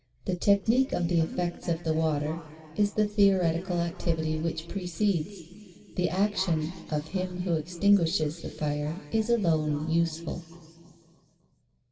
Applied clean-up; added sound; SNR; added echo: none; none; none; reverberation time 2.9 s.